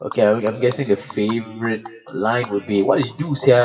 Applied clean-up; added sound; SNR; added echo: classical method WPE with log-MMSE.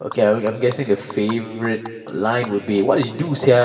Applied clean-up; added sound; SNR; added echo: none; Animal; 19 dB; reverberation time 2.2 s.